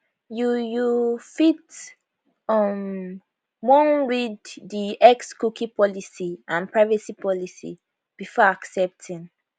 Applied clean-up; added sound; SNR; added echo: none; none; none; none.